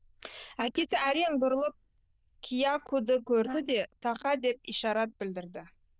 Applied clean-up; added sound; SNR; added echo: neural diffusion model UNIVERSE++.